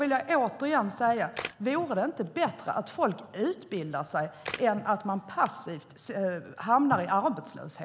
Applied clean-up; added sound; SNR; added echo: none; Camera; 13 dB; none.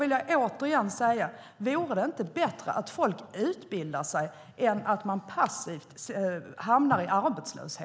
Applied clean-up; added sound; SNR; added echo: none; none; none; none.